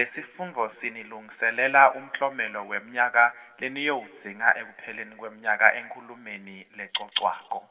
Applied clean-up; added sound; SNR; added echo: none; none; none; reverberation time 1.0 s.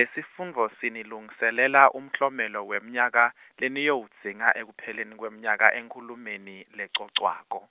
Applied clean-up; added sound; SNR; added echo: none; none; none; none.